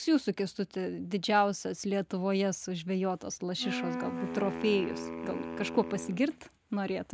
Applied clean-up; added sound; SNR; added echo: none; Wind instrument, woodwind instrument; 7 dB; none.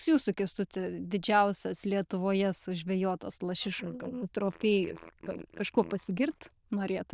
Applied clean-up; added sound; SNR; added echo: neural diffusion model UNIVERSE++.